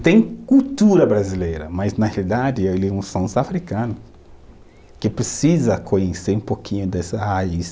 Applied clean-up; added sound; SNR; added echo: none; none; none; none.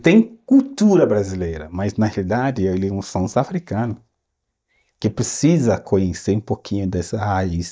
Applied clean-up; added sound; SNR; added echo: neural mask model DeepFilterNet 3.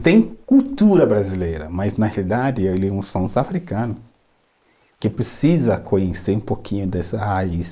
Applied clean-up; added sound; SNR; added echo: neural mask model Resemble Enhance denoiser.